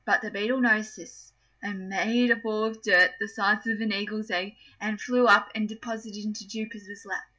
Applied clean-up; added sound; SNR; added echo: none; none; none; none.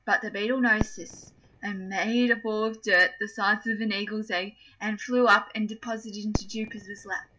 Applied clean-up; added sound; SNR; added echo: none; Fireworks; 14 dB; none.